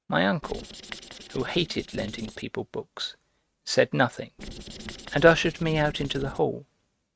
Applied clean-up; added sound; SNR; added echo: neural mask model RNNoise.